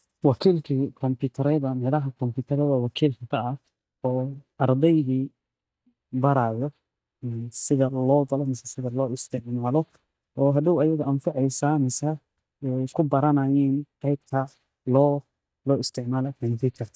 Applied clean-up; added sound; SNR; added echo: neural mask model DeepFilterNet 3.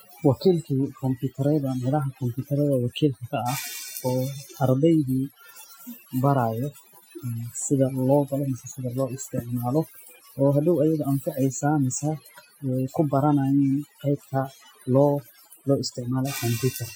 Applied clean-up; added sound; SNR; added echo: classical method Wiener filter.